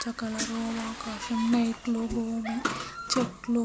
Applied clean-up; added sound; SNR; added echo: none; Dog + Bathtub (filling or washing) / Splash, splatter; 16 dB; none.